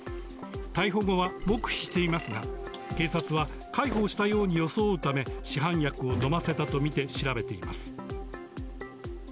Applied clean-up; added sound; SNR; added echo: none; Bowed string instrument + Burping, eructation; 12 dB; none.